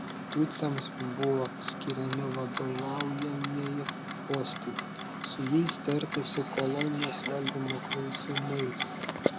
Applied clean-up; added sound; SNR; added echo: none; Clock; 2 dB; none.